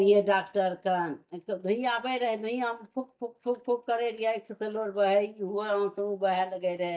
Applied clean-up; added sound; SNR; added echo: neural mask model DeepFilterNet 3.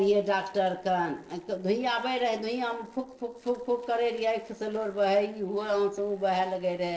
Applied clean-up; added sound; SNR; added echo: neural separator model SepFormer DNS4.